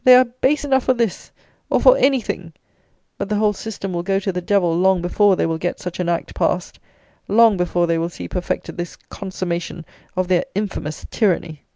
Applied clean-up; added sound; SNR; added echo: none; none; none; none.